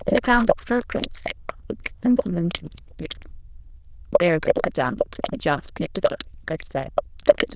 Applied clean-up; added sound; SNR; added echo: neural diffusion model UNIVERSE++.